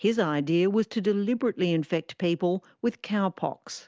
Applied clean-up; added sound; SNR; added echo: none; none; none; none.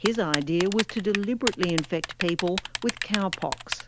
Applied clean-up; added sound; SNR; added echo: none; Typing; 6 dB; none.